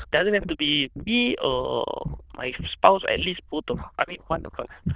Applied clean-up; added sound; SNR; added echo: neural diffusion model UNIVERSE++.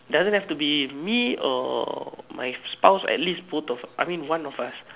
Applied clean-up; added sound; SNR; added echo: none; none; none; none.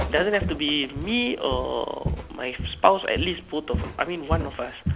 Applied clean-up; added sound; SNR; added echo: none; Walk, footsteps; 6 dB; none.